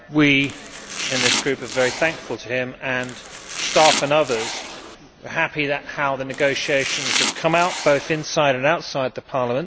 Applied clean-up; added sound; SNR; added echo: none; Domestic sounds, home sounds; 5 dB; none.